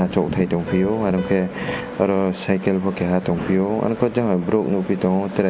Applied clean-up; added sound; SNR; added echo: none; Piano; 19 dB; none.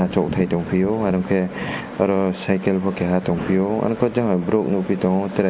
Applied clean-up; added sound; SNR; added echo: none; none; none; none.